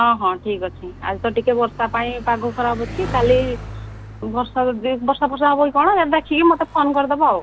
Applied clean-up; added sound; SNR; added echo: none; Bicycle; 15 dB; none.